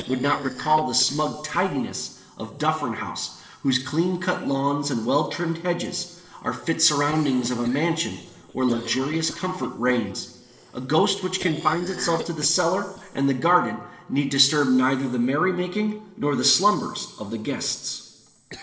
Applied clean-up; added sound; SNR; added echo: neural separator model SepFormer DNS4.